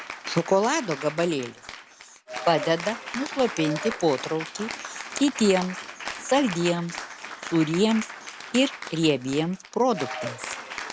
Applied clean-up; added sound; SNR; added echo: none; Applause / Cheering; 10 dB; none.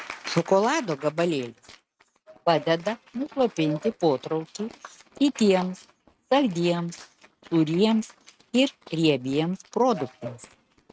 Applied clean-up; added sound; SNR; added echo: neural mask model RNNoise.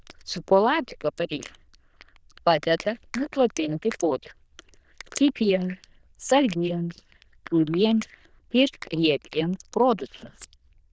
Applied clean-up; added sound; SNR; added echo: neural diffusion model UNIVERSE++.